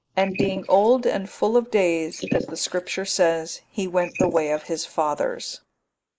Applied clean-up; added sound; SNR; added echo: neural mask model Resemble Enhance denoiser.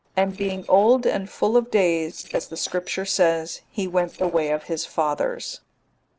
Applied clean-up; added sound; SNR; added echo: neural separator model SepFormer DNS4.